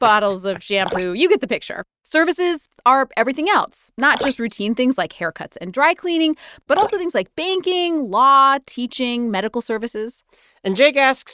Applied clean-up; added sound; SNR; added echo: neural mask model RNNoise.